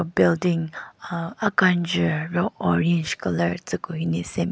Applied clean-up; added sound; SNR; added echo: none; none; none; none.